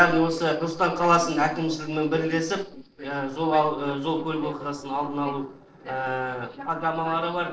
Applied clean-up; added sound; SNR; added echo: neural separator model SepFormer DNS4.